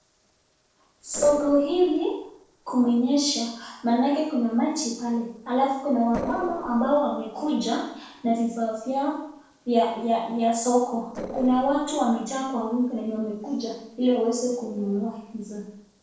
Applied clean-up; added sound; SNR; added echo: neural separator model SepFormer DNS4.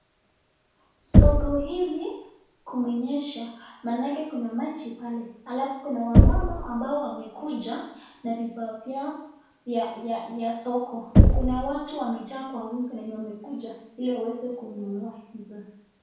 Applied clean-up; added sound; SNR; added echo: none; Knock; -5 dB; reverberation time 0.6 s.